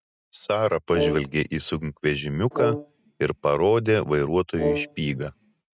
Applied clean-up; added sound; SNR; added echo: neural mask model RNNoise.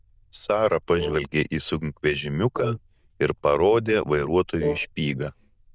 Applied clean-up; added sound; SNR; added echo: neural diffusion model UNIVERSE++.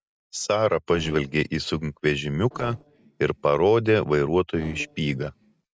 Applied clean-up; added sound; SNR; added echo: neural separator model SepFormer DNS4.